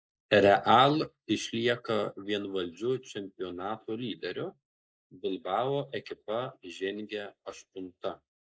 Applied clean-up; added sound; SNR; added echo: neural mask model Resemble Enhance denoiser.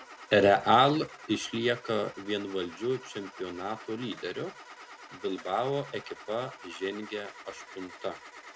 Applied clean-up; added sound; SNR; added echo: none; Engine starting / Car; 17 dB; none.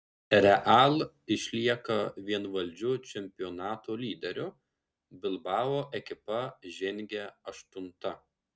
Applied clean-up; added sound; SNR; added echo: none; none; none; none.